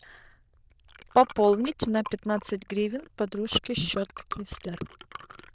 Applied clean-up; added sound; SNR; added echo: neural diffusion model UNIVERSE++.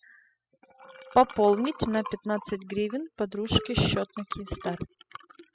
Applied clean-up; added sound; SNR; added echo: classical method spectral subtraction.